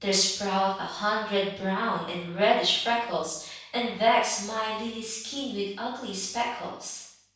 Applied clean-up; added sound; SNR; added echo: neural separator model SepFormer DNS4.